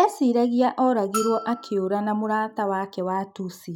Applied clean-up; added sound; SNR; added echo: none; Bell; 14 dB; none.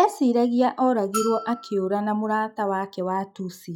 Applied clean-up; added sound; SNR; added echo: classical method log-MMSE.